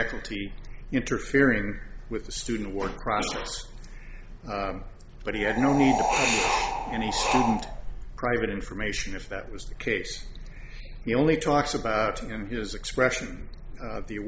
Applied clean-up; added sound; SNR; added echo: none; Wind; -1 dB; none.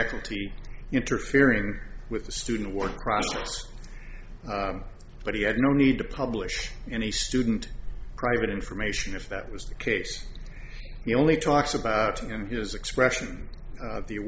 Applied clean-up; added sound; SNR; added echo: none; none; none; none.